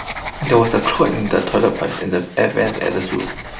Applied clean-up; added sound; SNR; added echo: none; Writing; 11 dB; reverberation time 0.8 s.